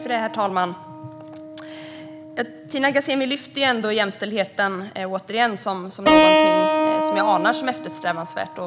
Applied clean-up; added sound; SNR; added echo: none; Keyboard (musical); -1 dB; none.